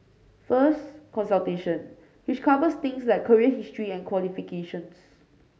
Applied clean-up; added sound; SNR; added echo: none; none; none; none.